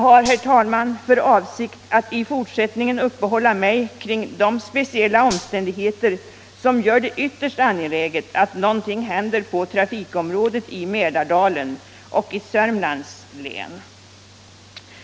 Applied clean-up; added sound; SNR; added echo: none; Gunshot, gunfire; 16 dB; none.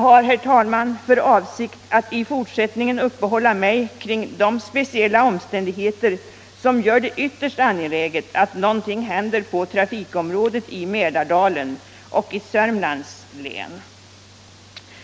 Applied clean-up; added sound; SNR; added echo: none; none; none; none.